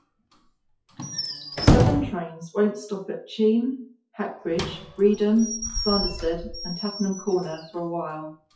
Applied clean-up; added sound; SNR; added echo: classical method WPE with log-MMSE.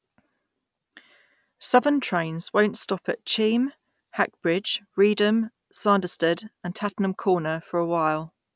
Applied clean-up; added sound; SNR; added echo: none; none; none; none.